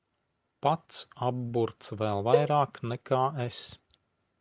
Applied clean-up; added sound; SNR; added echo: none; Cowbell; 1 dB; none.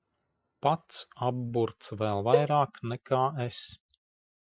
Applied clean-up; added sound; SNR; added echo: classical method Wiener filter.